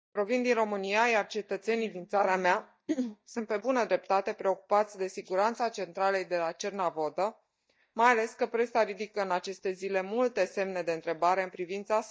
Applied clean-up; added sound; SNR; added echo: neural mask model DeepFilterNet 3.